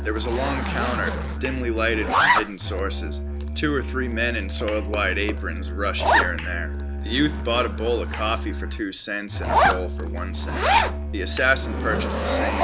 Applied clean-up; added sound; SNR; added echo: none; Musical instrument + Zipper (clothing); -2 dB; none.